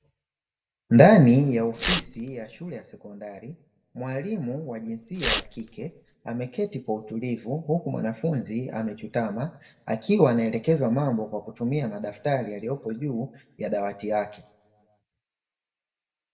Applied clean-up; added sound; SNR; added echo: none; Tearing; 4 dB; reverberation time 0.6 s.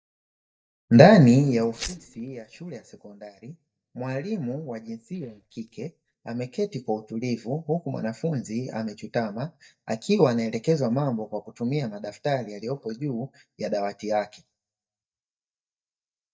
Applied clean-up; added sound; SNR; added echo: neural mask model DeepFilterNet 3.